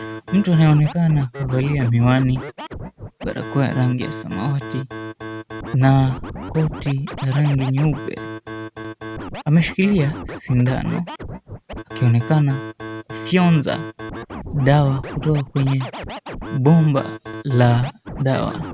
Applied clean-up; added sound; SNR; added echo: none; Scratching (performance technique); 12 dB; none.